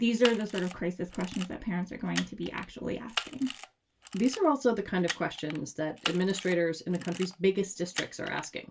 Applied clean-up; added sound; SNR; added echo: none; Camera; 11 dB; reverberation time 0.2 s.